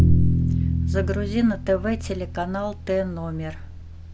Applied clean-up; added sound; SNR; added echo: none; Bowed string instrument; -1 dB; none.